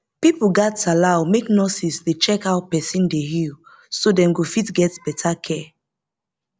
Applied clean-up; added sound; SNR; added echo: none; none; none; none.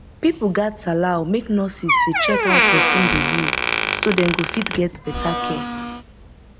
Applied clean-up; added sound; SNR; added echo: none; Door + Domestic sounds, home sounds; -1 dB; none.